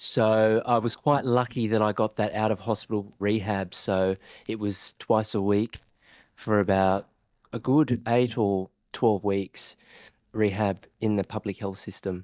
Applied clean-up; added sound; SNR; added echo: neural mask model DeepFilterNet 3.